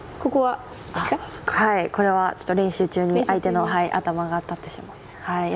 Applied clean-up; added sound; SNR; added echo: none; none; none; none.